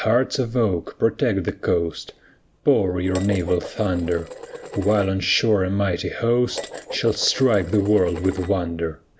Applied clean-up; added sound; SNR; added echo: none; Dishes, pots, and pans; 15 dB; none.